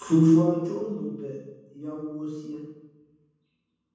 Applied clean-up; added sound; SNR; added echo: none; none; none; reverberation time 1.1 s.